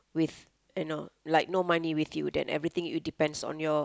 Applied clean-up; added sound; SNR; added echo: none; none; none; none.